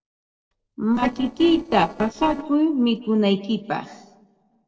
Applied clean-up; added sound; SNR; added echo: neural separator model SepFormer DNS4.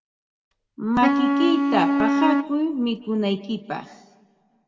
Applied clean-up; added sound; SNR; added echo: none; Wind instrument, woodwind instrument; -2 dB; reverberation time 0.9 s.